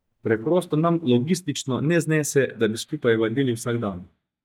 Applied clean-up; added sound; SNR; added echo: neural mask model DeepFilterNet 3.